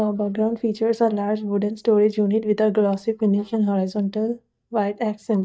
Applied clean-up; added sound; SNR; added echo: neural mask model DeepFilterNet 3.